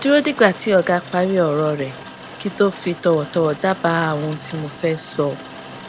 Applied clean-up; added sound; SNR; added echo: none; Rain; 16 dB; none.